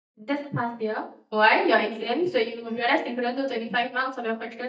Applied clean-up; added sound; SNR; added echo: neural mask model DeepFilterNet 3.